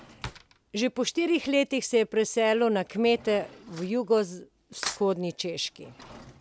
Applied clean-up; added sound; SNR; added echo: none; Cutlery, silverware / Drawer open or close; 18 dB; none.